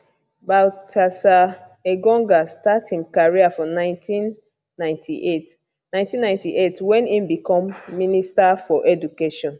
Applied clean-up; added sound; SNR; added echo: none; none; none; none.